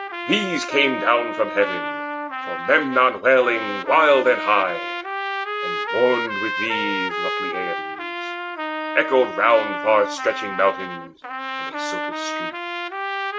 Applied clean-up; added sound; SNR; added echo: none; Trumpet; 5 dB; none.